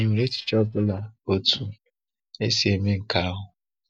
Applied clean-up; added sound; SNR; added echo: neural mask model DeepFilterNet 3.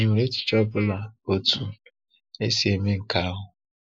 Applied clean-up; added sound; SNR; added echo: neural mask model Resemble Enhance denoiser.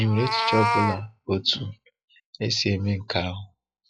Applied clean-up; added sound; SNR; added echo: classical method log-MMSE.